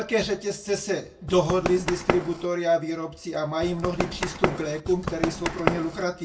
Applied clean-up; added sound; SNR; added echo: none; Run; 3 dB; reverberation time 0.2 s.